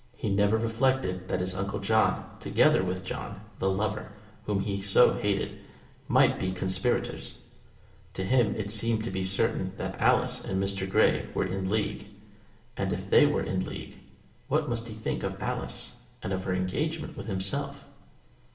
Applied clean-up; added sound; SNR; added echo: none; none; none; reverberation time 0.7 s.